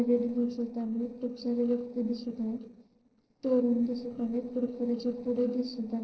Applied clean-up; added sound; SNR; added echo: neural separator model SepFormer DNS4.